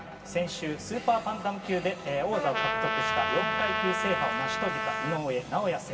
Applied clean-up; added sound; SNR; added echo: none; Trumpet; 0 dB; reverberation time 2.4 s.